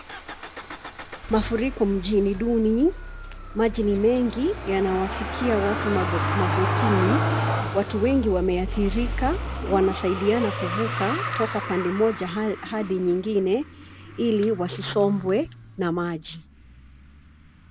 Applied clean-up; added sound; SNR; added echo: none; Motor vehicle (road); 5 dB; none.